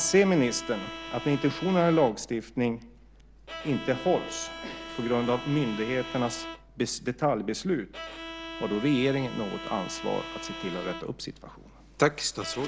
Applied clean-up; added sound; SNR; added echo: none; Bowed string instrument; 12 dB; none.